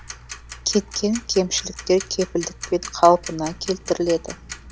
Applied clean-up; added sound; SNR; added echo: none; Tick-tock; 15 dB; none.